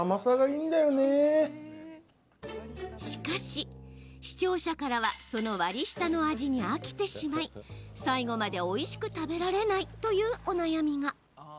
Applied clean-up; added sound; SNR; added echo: none; none; none; none.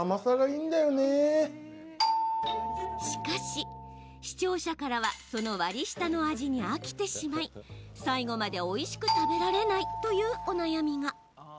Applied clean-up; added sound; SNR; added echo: none; Doorbell; 2 dB; none.